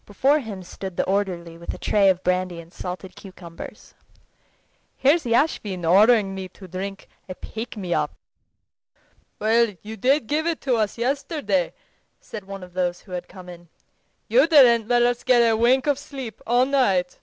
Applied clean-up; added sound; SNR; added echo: none; none; none; none.